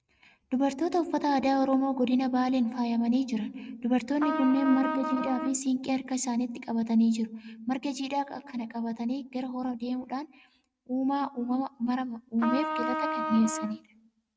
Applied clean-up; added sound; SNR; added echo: neural mask model RNNoise.